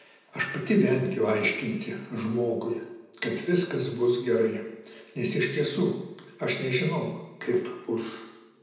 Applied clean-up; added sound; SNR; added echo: none; none; none; reverberation time 0.9 s.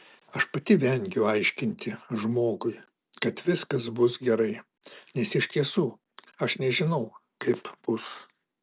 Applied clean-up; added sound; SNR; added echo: none; none; none; none.